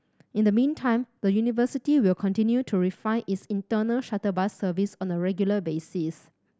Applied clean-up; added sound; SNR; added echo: none; none; none; none.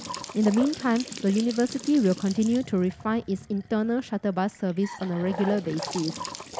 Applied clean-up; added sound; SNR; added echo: none; Trickle, dribble / Bathtub (filling or washing) / Sink (filling or washing) / Gurgling; 13 dB; none.